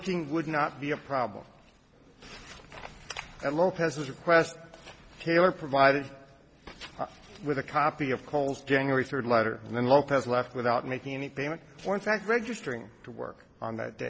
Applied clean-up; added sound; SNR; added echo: none; none; none; none.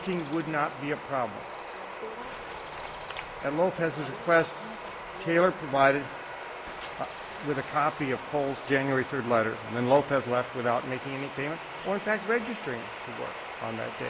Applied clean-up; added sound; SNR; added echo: none; Bird vocalization, bird call, bird song; 10 dB; none.